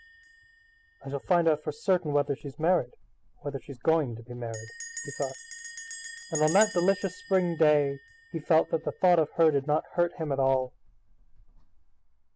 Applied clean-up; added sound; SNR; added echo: none; Bell; 17 dB; none.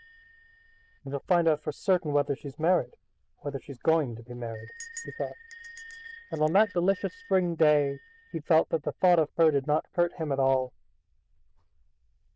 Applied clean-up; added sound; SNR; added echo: neural diffusion model UNIVERSE++.